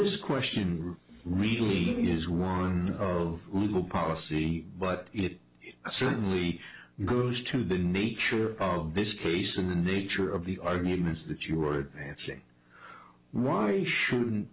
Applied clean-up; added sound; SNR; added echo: none; none; none; none.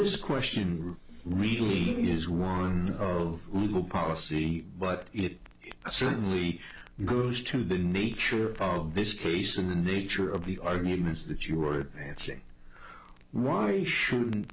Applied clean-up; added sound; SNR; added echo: none; Crackle; 15 dB; none.